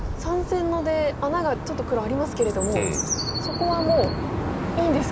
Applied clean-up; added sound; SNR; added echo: none; Chirp, tweet; 3 dB; none.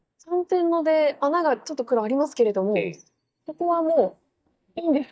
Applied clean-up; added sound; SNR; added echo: neural mask model DeepFilterNet 3.